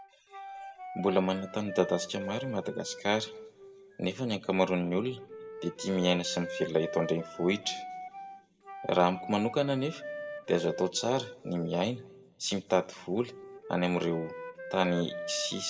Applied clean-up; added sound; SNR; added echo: none; Wind instrument, woodwind instrument; 11 dB; reverberation time 0.9 s.